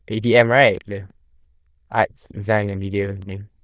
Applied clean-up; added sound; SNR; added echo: neural diffusion model UNIVERSE++.